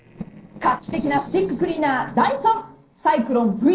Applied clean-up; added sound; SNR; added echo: neural separator model SepFormer DNS4.